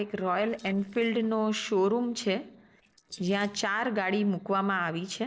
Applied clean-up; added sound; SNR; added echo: neural separator model SepFormer DNS4.